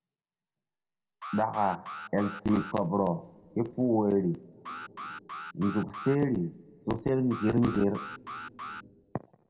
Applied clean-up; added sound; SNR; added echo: none; Alarm; 11 dB; reverberation time 2.1 s.